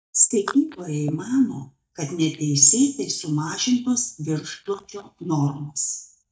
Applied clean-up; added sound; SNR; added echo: neural mask model DeepFilterNet 3.